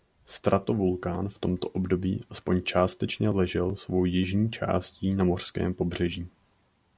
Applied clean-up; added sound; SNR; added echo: none; none; none; none.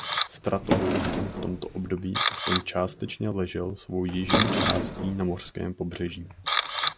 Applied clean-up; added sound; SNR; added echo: none; Camera + Drawer open or close; -1 dB; none.